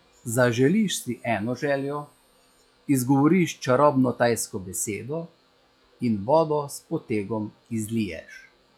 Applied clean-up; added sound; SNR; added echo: classical method log-MMSE.